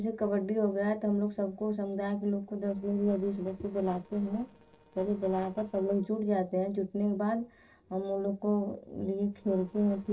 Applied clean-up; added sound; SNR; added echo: neural separator model SepFormer DNS4.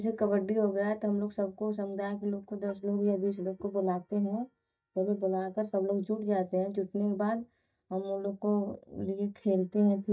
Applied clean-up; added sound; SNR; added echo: neural mask model DeepFilterNet 3.